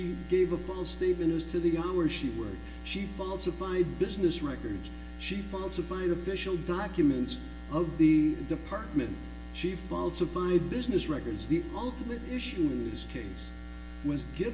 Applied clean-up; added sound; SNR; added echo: none; none; none; reverberation time 0.8 s.